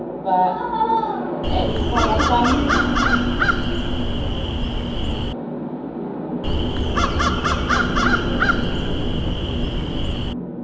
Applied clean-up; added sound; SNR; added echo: none; Crow; -2 dB; reverberation time 0.6 s.